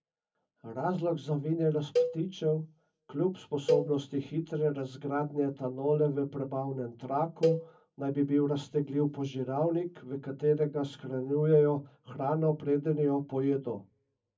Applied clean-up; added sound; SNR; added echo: none; Cowbell; 5 dB; reverberation time 0.3 s.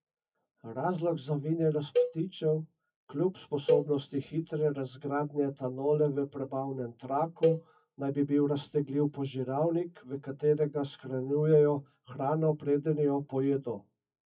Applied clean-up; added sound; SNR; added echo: classical method WPE with log-MMSE.